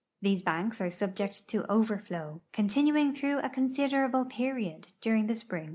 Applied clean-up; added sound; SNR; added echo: none; Wind instrument, woodwind instrument; 19 dB; none.